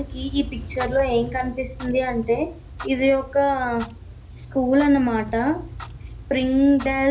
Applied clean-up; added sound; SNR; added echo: none; Clock; 13 dB; reverberation time 0.3 s.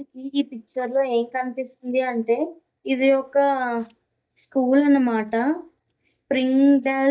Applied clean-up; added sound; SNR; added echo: neural mask model DeepFilterNet 3.